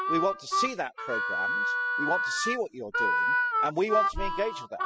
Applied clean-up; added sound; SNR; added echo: classical method spectral subtraction.